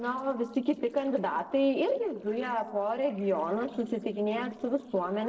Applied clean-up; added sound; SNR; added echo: neural separator model SepFormer DNS4.